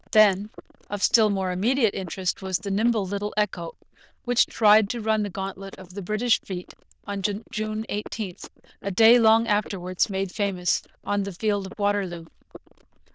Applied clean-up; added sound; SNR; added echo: neural diffusion model UNIVERSE++.